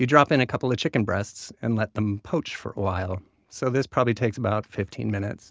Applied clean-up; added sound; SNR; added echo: none; none; none; none.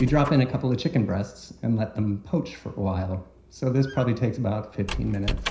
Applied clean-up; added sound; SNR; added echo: none; Squeak; 12 dB; reverberation time 0.5 s.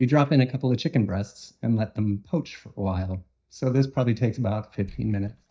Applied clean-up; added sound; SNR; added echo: neural mask model DeepFilterNet 3.